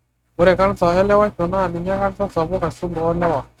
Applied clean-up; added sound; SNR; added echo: neural mask model RNNoise.